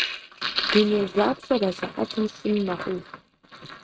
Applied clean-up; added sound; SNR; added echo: neural mask model RNNoise.